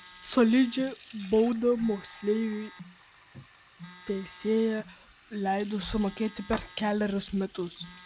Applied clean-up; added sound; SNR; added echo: none; Telephone + Fill (with liquid) / Sink (filling or washing); 17 dB; none.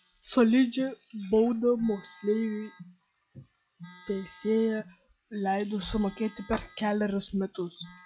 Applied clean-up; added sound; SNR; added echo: classical method log-MMSE.